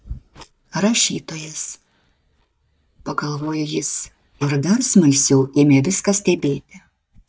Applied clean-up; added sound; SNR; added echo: neural mask model DeepFilterNet 3.